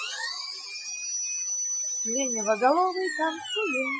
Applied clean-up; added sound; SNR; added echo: classical method Wiener filter.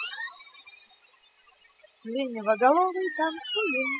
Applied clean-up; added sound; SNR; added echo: classical method spectral subtraction.